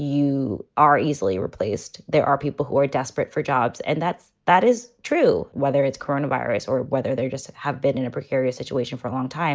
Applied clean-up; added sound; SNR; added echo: none; none; none; none.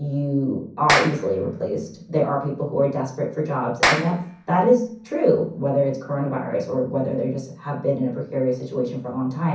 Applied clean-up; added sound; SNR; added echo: none; Clapping; 4 dB; reverberation time 0.6 s.